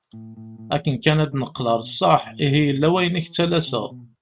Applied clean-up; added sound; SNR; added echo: neural mask model RNNoise.